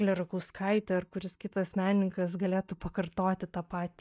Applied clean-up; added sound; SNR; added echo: neural mask model DeepFilterNet 3.